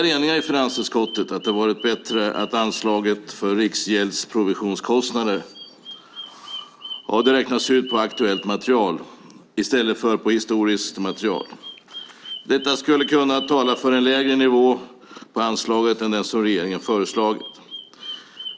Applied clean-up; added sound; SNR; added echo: none; Bird vocalization, bird call, bird song; 17 dB; none.